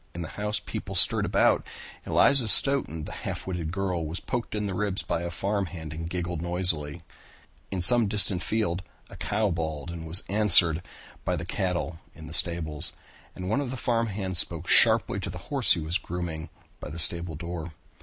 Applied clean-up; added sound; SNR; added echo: none; none; none; none.